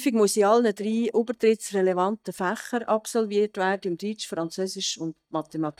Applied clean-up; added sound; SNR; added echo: neural mask model DeepFilterNet 3.